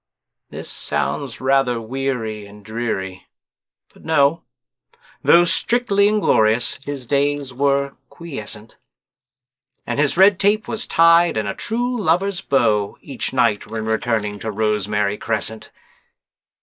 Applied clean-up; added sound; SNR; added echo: neural mask model Resemble Enhance denoiser.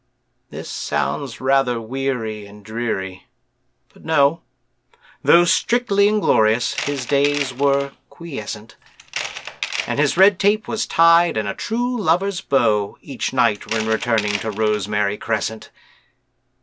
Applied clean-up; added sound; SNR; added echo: none; Tools; 10 dB; none.